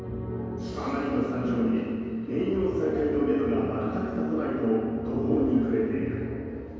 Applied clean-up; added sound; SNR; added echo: none; none; none; reverberation time 2.2 s.